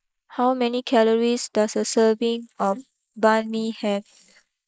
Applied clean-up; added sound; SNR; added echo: neural mask model Resemble Enhance denoiser.